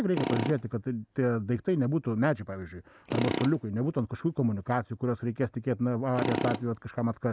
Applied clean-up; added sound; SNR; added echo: none; Tools; 9 dB; none.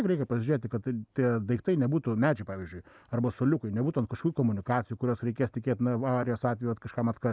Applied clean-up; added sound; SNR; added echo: none; none; none; none.